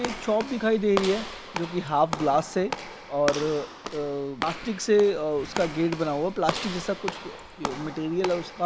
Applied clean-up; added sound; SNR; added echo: none; Walk, footsteps / Slam; 9 dB; none.